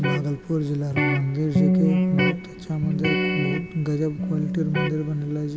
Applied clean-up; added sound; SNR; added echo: none; Electric guitar; -1 dB; none.